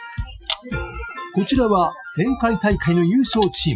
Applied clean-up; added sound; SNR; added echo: classical method Wiener filter.